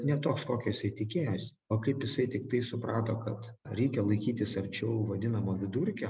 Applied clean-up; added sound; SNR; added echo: none; none; none; none.